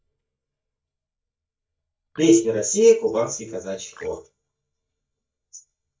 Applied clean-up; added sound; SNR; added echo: neural mask model DeepFilterNet 3.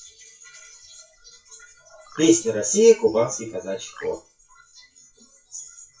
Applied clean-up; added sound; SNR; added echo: classical method WPE with log-MMSE.